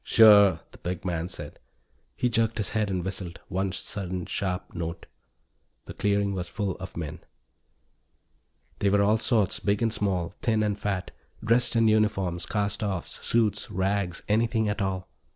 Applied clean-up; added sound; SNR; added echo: none; none; none; none.